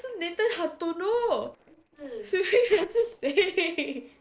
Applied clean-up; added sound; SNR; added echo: neural separator model SepFormer DNS4.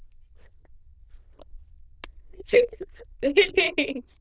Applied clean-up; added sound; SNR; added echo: neural diffusion model UNIVERSE++.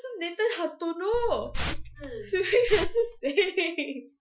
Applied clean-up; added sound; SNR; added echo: classical method Wiener filter.